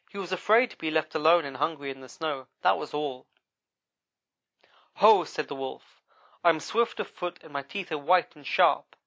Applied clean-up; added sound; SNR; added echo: none; none; none; none.